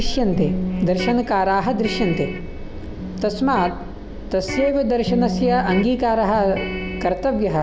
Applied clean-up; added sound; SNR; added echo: none; Engine starting + Electric guitar; 6 dB; none.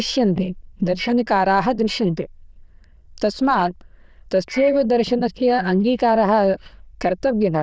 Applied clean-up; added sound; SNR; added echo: neural diffusion model UNIVERSE++.